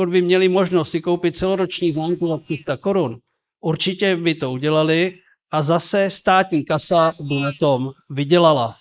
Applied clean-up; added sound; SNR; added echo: neural mask model Resemble Enhance denoiser.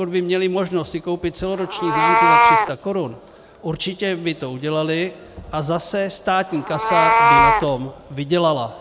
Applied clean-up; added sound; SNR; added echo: none; Meow; -2 dB; none.